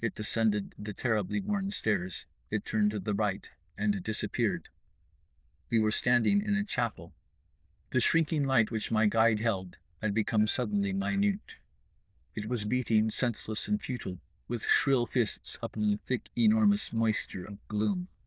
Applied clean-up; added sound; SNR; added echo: neural diffusion model UNIVERSE++.